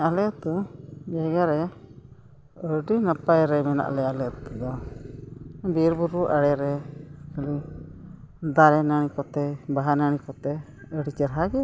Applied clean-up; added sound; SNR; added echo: none; none; none; none.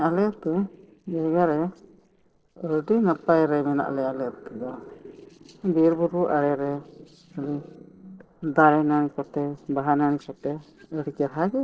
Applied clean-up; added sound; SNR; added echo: neural separator model SepFormer DNS4.